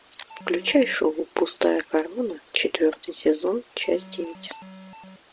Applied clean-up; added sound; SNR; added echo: none; Alarm; 19 dB; none.